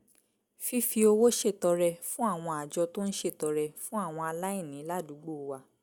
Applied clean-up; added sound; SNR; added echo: none; none; none; none.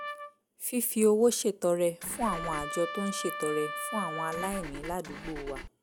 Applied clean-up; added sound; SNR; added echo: none; Trumpet + Engine / Car; 9 dB; none.